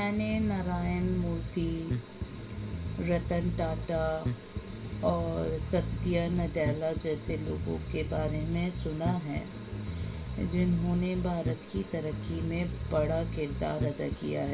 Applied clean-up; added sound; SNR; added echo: none; Bass guitar; 4 dB; reverberation time 0.2 s.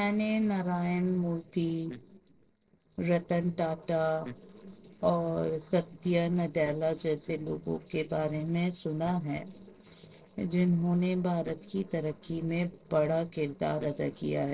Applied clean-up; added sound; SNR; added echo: neural separator model SepFormer DNS4.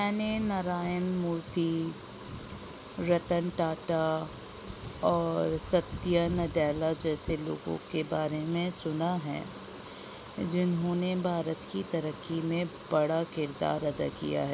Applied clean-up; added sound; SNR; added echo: none; none; none; none.